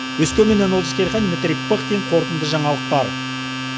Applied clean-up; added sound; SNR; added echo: none; Domestic sounds, home sounds; 6 dB; none.